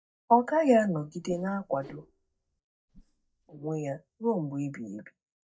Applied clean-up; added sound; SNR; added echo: neural mask model DeepFilterNet 3.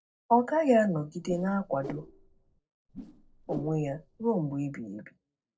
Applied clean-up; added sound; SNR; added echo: neural separator model SepFormer DNS4.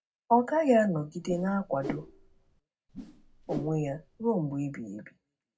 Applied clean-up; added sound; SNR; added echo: none; Whoosh, swoosh, swish; 12 dB; reverberation time 0.3 s.